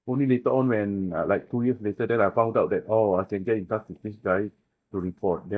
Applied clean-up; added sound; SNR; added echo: neural mask model DeepFilterNet 3.